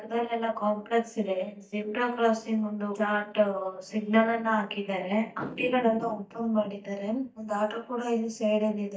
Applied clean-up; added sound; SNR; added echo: neural mask model DeepFilterNet 3.